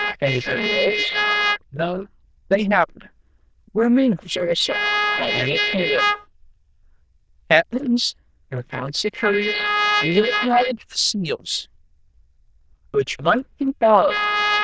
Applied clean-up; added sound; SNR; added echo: neural diffusion model UNIVERSE++.